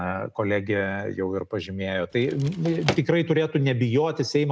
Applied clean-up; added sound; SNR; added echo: none; Drawer open or close; 9 dB; none.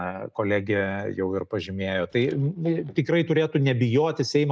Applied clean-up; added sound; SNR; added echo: neural mask model DeepFilterNet 3.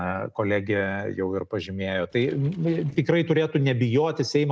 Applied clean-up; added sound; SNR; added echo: neural separator model SepFormer DNS4.